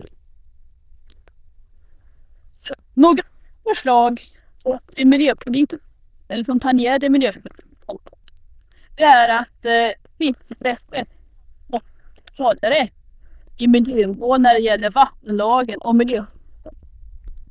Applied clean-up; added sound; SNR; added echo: neural diffusion model UNIVERSE++.